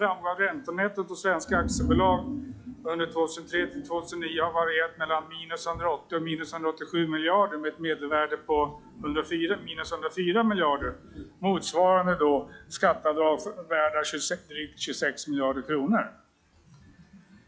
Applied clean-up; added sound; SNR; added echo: classical method log-MMSE.